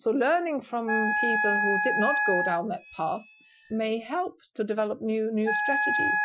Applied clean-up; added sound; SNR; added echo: classical method Wiener filter.